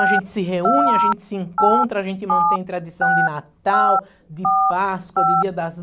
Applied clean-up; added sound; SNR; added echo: none; Telephone; -4 dB; none.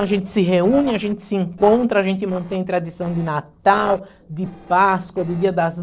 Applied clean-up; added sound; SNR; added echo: neural separator model SepFormer DNS4.